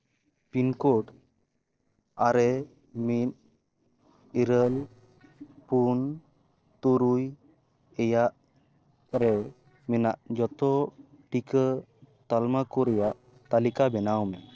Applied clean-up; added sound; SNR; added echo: neural separator model SepFormer DNS4.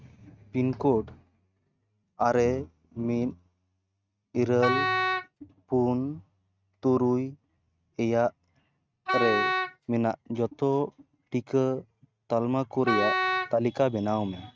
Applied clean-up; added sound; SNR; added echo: neural mask model RNNoise.